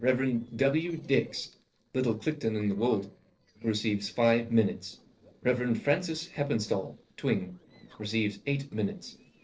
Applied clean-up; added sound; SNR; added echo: neural separator model SepFormer DNS4.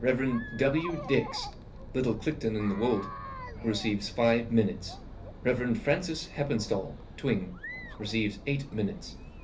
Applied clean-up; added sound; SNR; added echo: none; Chatter; 12 dB; reverberation time 0.3 s.